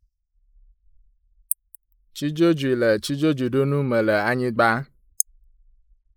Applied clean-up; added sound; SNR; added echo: neural mask model Resemble Enhance denoiser.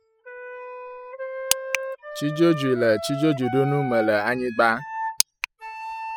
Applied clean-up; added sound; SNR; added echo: classical method spectral subtraction.